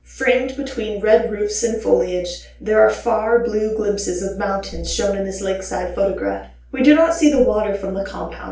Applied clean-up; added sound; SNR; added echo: none; none; none; reverberation time 0.4 s.